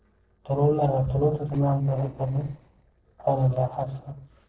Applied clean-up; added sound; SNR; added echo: neural separator model SepFormer DNS4.